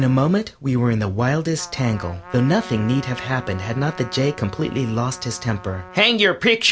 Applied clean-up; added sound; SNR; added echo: none; Trumpet; 18 dB; none.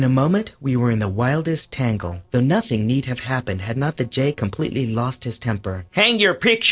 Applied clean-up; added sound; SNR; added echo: neural separator model SepFormer DNS4.